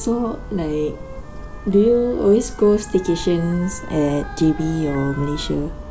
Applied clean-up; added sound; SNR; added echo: none; Wind instrument, woodwind instrument + Motor vehicle (road) / Siren; 19 dB; none.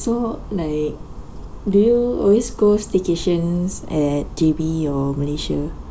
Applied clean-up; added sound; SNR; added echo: none; none; none; none.